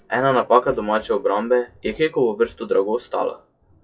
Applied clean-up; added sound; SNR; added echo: classical method WPE with log-MMSE.